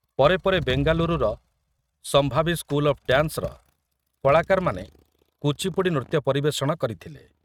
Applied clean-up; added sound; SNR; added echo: neural mask model RNNoise.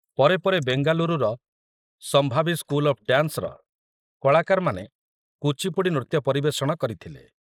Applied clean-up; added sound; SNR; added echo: neural mask model Resemble Enhance denoiser.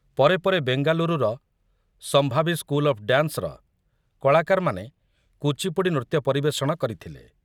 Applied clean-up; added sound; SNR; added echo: none; none; none; none.